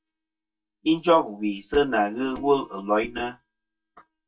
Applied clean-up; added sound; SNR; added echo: neural mask model DeepFilterNet 3.